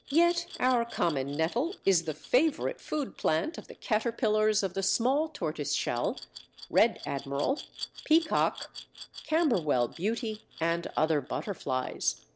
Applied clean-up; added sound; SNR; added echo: none; Glass; 19 dB; none.